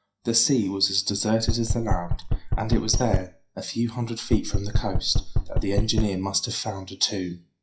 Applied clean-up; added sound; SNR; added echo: classical method WPE with log-MMSE.